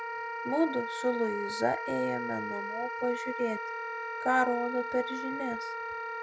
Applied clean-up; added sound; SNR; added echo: none; Wind instrument, woodwind instrument; 4 dB; none.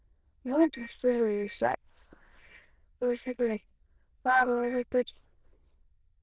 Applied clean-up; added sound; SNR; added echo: neural diffusion model UNIVERSE++.